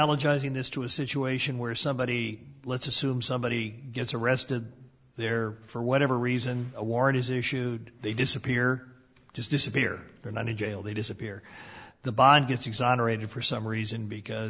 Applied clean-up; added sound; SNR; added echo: none; none; none; none.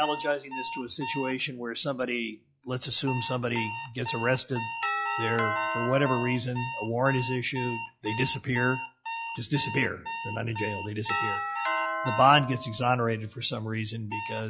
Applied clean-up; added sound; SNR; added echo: classical method log-MMSE.